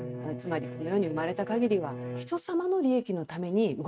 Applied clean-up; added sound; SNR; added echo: neural mask model RNNoise.